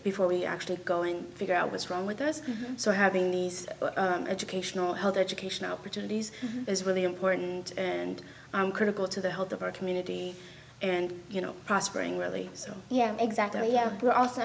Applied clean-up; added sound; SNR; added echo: none; none; none; none.